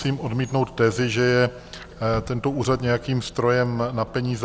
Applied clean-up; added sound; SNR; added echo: none; Bus / Engine; 19 dB; none.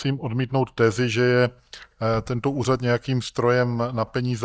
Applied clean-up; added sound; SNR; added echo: neural mask model DeepFilterNet 3.